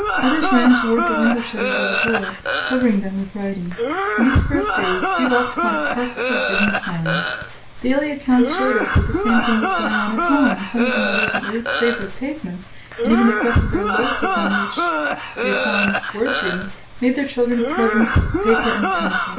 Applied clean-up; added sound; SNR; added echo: none; Cough; 0 dB; reverberation time 0.3 s.